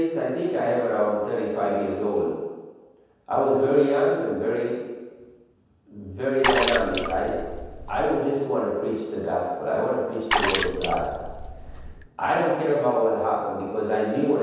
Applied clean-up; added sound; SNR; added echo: none; Water / Splash, splatter; 2 dB; reverberation time 1.2 s.